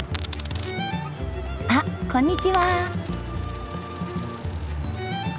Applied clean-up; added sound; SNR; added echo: none; Clapping + Coin (dropping); 13 dB; none.